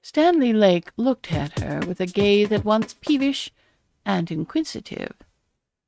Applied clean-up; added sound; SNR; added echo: neural mask model RNNoise.